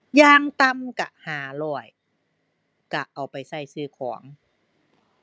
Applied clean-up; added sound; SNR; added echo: none; none; none; none.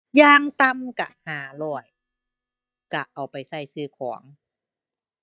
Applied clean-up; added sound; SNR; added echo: neural mask model DeepFilterNet 3.